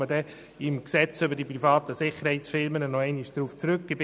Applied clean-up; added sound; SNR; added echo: none; none; none; none.